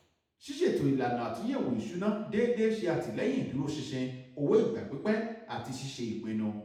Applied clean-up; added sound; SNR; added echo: none; none; none; reverberation time 0.8 s.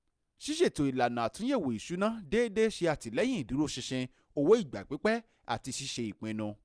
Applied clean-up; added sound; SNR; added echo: none; none; none; none.